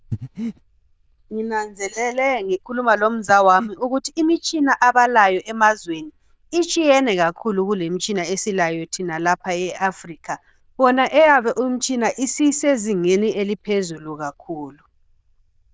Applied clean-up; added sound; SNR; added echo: neural diffusion model UNIVERSE++.